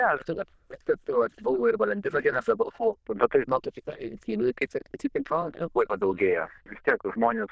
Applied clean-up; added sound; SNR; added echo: neural diffusion model UNIVERSE++.